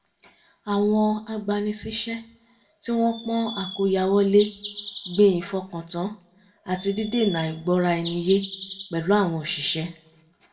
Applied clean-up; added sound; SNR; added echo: none; Bird vocalization, bird call, bird song; 14 dB; reverberation time 0.3 s.